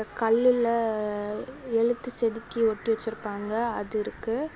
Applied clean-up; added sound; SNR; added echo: none; none; none; none.